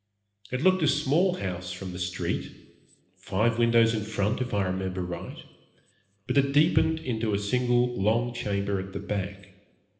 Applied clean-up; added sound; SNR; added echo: none; none; none; reverberation time 1.1 s.